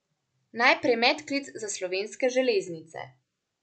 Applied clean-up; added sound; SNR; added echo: none; none; none; none.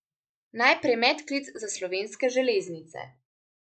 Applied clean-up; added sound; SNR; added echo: neural mask model Resemble Enhance denoiser.